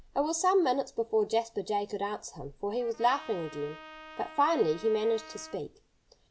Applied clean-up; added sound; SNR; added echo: none; Trumpet; 18 dB; none.